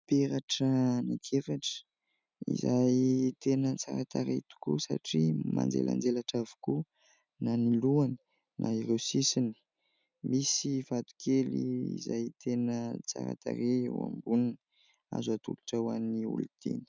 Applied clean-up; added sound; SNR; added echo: none; none; none; none.